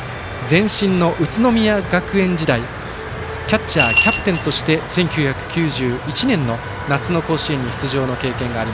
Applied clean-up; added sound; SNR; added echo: none; Coin (dropping) / Glass; 1 dB; none.